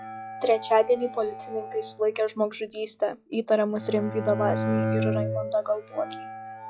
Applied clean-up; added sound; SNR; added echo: classical method log-MMSE.